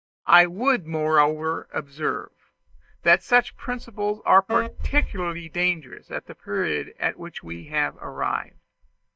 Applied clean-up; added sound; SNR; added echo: neural mask model DeepFilterNet 3.